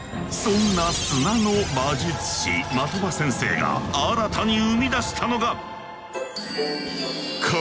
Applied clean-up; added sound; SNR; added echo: none; Shatter; 19 dB; none.